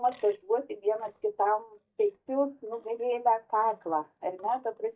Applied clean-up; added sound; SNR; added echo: neural mask model DeepFilterNet 3.